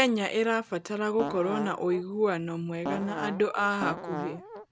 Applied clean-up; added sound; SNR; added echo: none; Fart; 7 dB; none.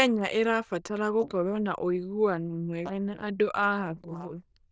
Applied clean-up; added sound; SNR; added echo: neural diffusion model UNIVERSE++.